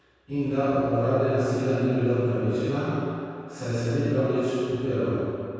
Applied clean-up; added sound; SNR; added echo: none; none; none; reverberation time 2.2 s.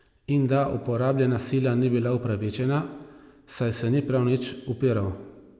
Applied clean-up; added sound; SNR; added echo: none; none; none; none.